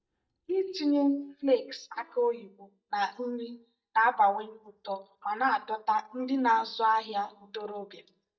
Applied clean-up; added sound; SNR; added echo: neural mask model DeepFilterNet 3.